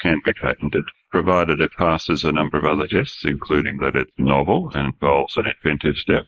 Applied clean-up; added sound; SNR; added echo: neural mask model Resemble Enhance denoiser.